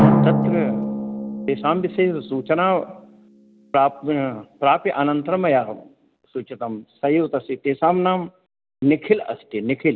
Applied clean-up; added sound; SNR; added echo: none; Drum; 5 dB; none.